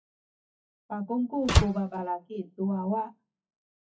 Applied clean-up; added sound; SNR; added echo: classical method WPE with log-MMSE.